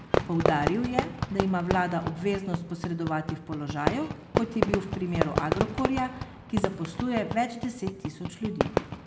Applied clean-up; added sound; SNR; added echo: none; Fireworks; 1 dB; none.